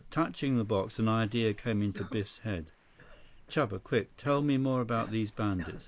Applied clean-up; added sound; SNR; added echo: neural mask model Resemble Enhance denoiser.